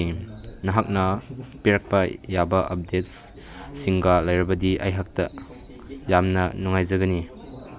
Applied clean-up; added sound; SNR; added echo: none; none; none; none.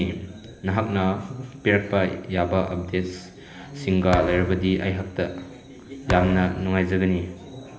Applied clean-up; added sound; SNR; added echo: none; Thump, thud; 7 dB; reverberation time 0.8 s.